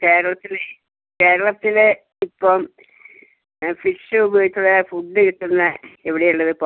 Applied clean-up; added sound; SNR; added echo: none; none; none; none.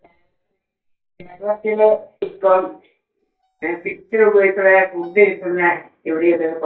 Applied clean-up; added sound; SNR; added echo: neural mask model DeepFilterNet 3.